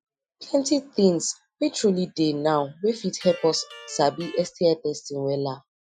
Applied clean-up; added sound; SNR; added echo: classical method Wiener filter.